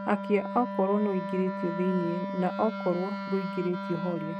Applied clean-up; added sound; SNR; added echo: neural mask model RNNoise.